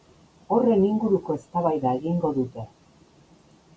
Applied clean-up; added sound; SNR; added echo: none; none; none; none.